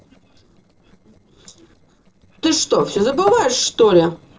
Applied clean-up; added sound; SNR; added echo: neural separator model SepFormer DNS4.